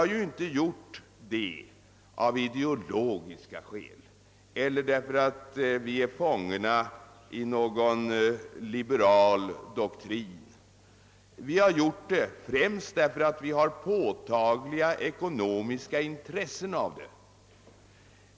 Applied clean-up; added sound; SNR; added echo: none; none; none; none.